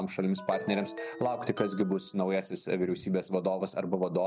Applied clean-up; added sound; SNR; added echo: none; Ringtone; 13 dB; none.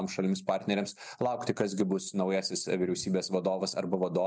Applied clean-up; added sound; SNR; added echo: none; none; none; none.